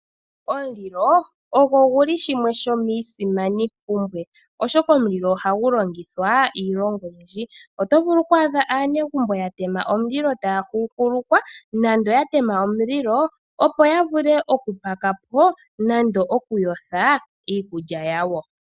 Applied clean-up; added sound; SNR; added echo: none; none; none; none.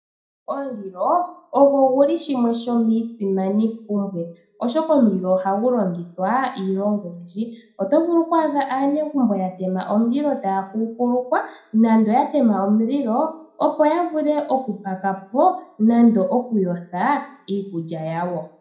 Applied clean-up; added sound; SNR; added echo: none; none; none; reverberation time 0.4 s.